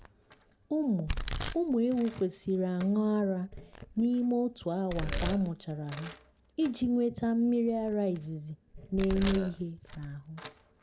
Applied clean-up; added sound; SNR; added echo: none; Burping, eructation + Domestic sounds, home sounds; 10 dB; none.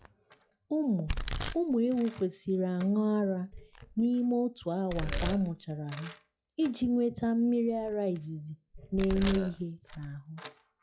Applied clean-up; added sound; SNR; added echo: classical method log-MMSE.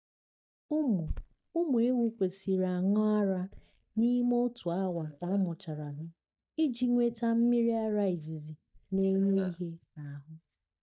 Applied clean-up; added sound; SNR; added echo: neural mask model DeepFilterNet 3.